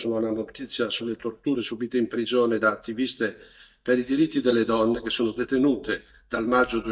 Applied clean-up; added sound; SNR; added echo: neural mask model DeepFilterNet 3.